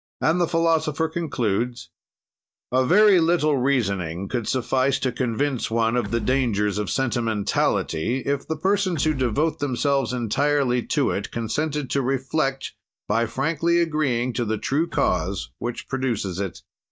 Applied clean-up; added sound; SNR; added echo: neural mask model DeepFilterNet 3.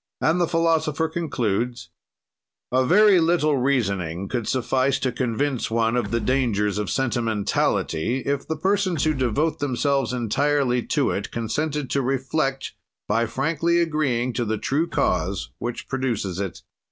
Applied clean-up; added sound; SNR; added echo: none; Door / Wood; 14 dB; none.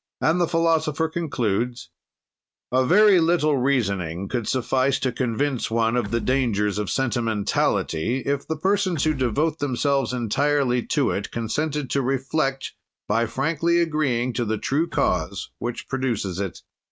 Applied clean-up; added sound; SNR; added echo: neural mask model RNNoise.